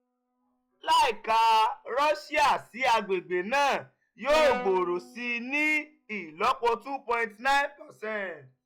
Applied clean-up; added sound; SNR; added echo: classical method log-MMSE.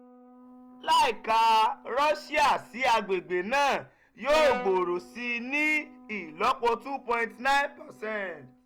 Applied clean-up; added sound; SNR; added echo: none; Brass instrument; 17 dB; none.